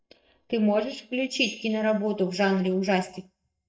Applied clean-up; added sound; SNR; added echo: neural mask model DeepFilterNet 3.